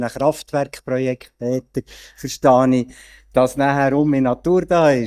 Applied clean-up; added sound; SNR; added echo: neural mask model DeepFilterNet 3.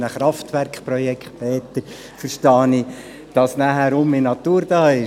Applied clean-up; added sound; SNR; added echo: none; none; none; none.